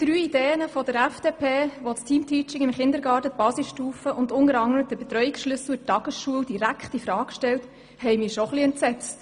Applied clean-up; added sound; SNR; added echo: none; none; none; none.